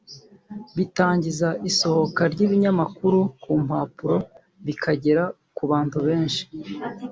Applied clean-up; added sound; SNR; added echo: none; none; none; none.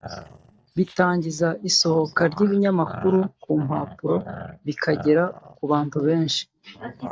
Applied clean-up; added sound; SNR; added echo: neural mask model DeepFilterNet 3.